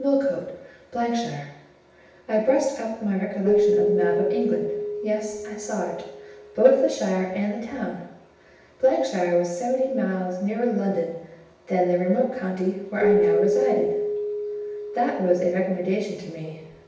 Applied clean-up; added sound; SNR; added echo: none; Keyboard (musical); 4 dB; reverberation time 0.9 s.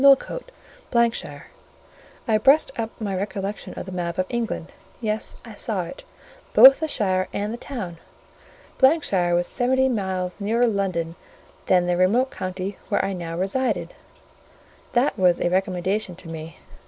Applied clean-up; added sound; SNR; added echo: none; none; none; none.